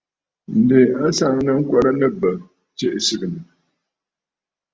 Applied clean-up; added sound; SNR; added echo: none; none; none; none.